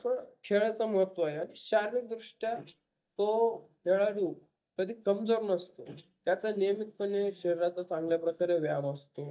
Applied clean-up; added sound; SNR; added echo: neural mask model DeepFilterNet 3.